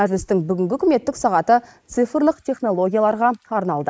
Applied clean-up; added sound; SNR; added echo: neural mask model Resemble Enhance denoiser.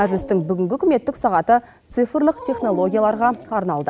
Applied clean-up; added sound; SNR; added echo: none; Dog; 16 dB; none.